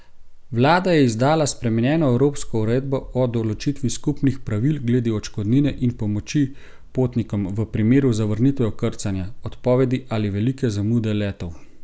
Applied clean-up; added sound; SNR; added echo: none; none; none; none.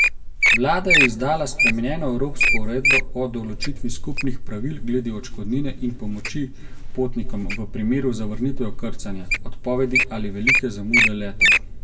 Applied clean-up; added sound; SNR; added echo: none; Wild animals; -1 dB; reverberation time 1.7 s.